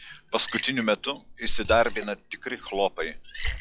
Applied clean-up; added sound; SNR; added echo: classical method log-MMSE.